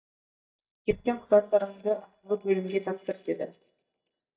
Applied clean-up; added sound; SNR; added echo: neural mask model DeepFilterNet 3.